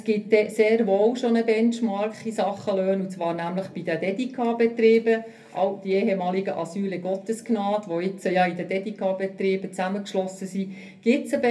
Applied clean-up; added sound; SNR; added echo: none; none; none; reverberation time 0.3 s.